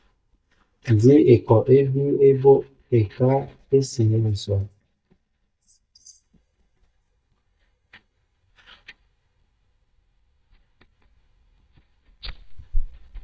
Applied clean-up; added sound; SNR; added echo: neural mask model DeepFilterNet 3.